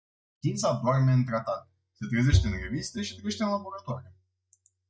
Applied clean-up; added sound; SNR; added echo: neural mask model DeepFilterNet 3.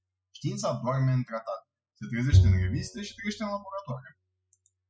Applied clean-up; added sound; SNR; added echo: classical method spectral subtraction.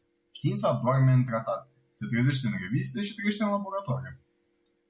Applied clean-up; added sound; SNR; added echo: none; none; none; none.